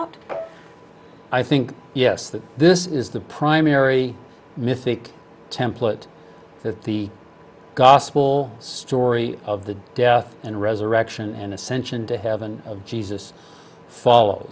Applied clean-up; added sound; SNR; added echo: none; none; none; none.